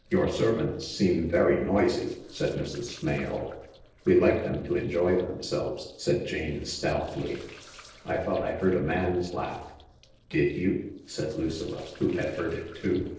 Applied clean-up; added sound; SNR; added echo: neural separator model SepFormer DNS4.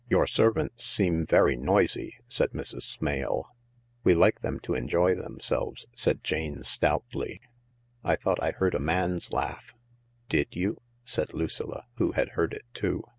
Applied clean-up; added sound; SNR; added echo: none; none; none; none.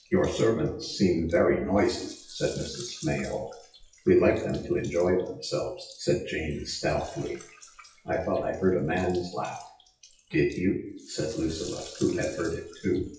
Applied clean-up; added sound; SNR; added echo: classical method WPE with log-MMSE.